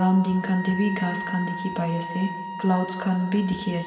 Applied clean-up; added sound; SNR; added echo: none; Wind instrument, woodwind instrument; 10 dB; reverberation time 3.0 s.